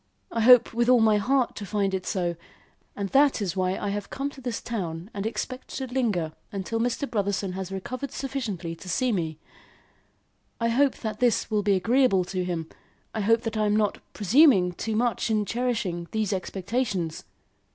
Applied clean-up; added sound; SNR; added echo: none; none; none; none.